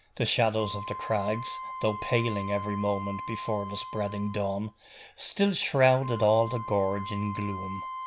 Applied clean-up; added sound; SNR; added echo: none; Wind instrument, woodwind instrument; 10 dB; none.